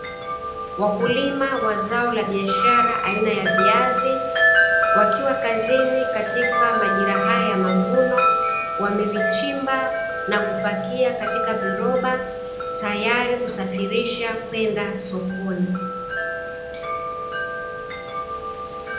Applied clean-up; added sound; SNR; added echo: none; Wind chime; 0 dB; reverberation time 0.8 s.